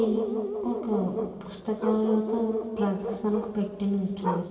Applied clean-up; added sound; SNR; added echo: none; Bark; 5 dB; reverberation time 2.6 s.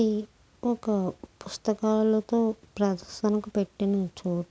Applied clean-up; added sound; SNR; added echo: none; none; none; none.